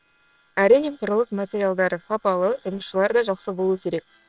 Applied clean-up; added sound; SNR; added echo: neural separator model SepFormer WHAM!.